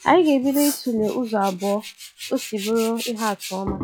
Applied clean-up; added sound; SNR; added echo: classical method log-MMSE.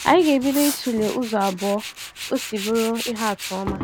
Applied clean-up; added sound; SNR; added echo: none; Fireworks + Tools; 10 dB; none.